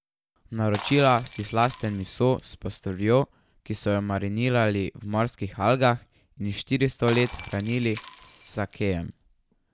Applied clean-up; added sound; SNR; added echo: none; Shatter; 9 dB; none.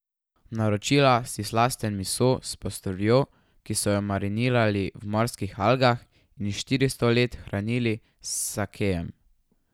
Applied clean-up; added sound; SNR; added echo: none; none; none; none.